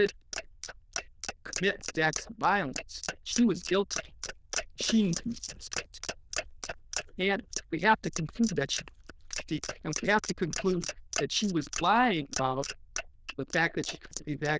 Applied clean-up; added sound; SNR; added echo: neural diffusion model UNIVERSE++.